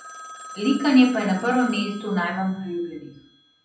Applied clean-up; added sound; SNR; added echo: none; Telephone; 17 dB; reverberation time 0.6 s.